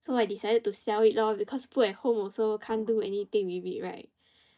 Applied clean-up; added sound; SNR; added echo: neural mask model DeepFilterNet 3.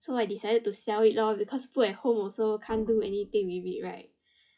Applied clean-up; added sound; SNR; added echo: classical method log-MMSE.